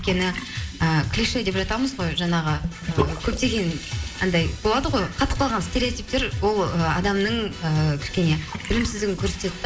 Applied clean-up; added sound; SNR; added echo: none; Bathtub (filling or washing) / Sink (filling or washing); 13 dB; reverberation time 2.2 s.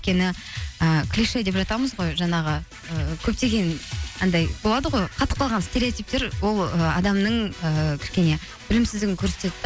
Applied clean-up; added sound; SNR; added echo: none; none; none; none.